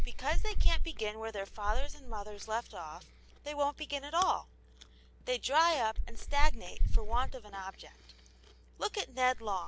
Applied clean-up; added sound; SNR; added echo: none; Chewing, mastication; -5 dB; none.